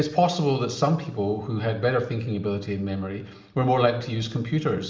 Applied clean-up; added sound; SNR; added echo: none; none; none; reverberation time 1.2 s.